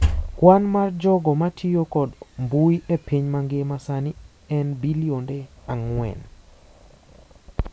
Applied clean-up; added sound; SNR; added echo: none; none; none; none.